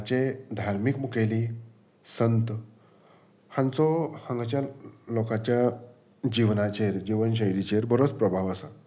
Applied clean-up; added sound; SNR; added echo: none; none; none; none.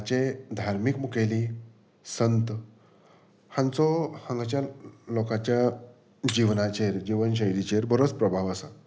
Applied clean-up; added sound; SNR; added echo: none; Shatter; 19 dB; none.